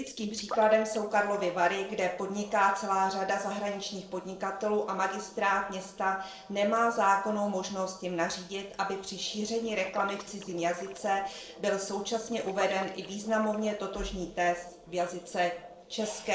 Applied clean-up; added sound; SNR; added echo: neural separator model SepFormer DNS4.